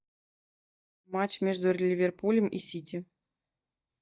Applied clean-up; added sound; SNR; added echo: neural mask model DeepFilterNet 3.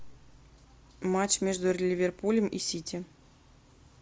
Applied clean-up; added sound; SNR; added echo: none; none; none; none.